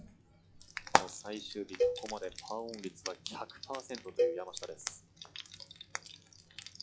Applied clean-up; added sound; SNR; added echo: classical method log-MMSE.